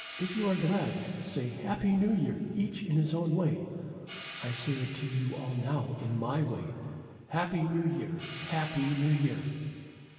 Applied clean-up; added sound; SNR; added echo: none; Hi-hat; 14 dB; reverberation time 2.4 s.